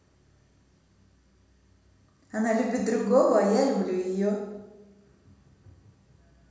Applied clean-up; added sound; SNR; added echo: none; none; none; reverberation time 1.1 s.